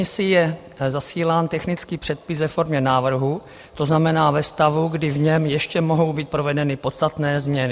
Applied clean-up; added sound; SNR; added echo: none; none; none; none.